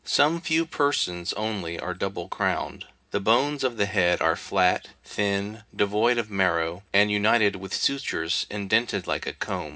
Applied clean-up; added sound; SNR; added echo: none; none; none; reverberation time 0.3 s.